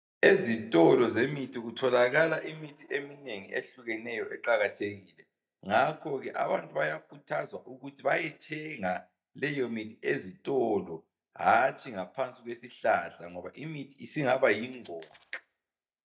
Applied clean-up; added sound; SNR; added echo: neural mask model DeepFilterNet 3.